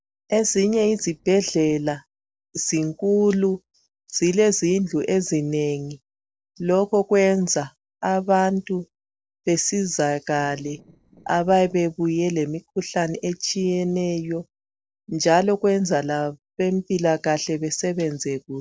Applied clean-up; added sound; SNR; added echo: neural separator model SepFormer DNS4.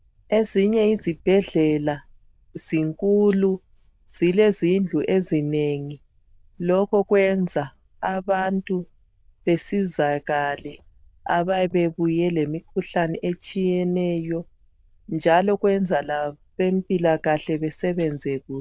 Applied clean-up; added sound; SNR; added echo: neural diffusion model UNIVERSE++.